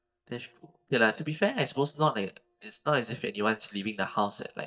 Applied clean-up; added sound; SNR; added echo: neural mask model DeepFilterNet 3.